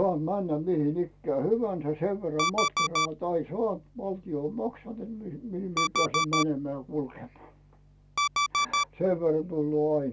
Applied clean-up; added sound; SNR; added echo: none; Alarm; 0 dB; none.